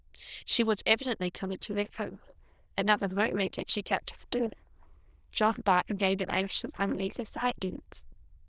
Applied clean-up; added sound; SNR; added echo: neural diffusion model UNIVERSE++.